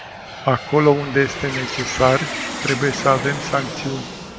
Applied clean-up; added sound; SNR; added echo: none; Bird + Aircraft; 8 dB; none.